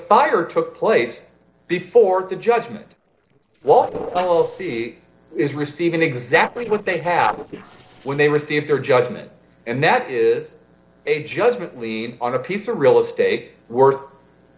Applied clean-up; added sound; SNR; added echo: neural separator model SepFormer DNS4.